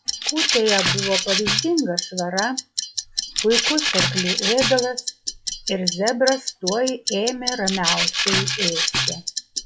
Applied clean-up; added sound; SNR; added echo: classical method log-MMSE.